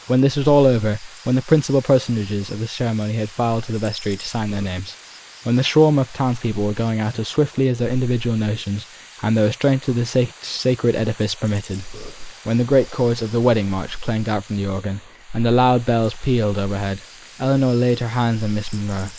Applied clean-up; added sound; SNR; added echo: neural mask model Resemble Enhance denoiser.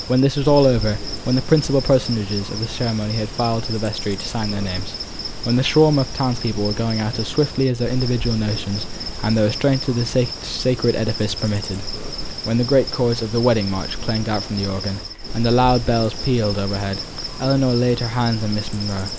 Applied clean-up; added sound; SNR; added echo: none; Insect; 8 dB; none.